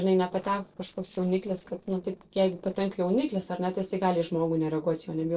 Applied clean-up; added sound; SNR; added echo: neural separator model SepFormer DNS4.